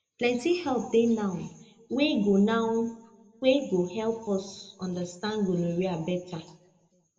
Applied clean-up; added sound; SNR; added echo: none; none; none; reverberation time 0.7 s.